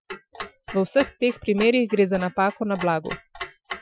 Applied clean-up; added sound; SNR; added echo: classical method Wiener filter.